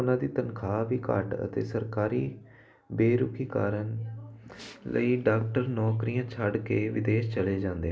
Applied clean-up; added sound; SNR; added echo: none; none; none; none.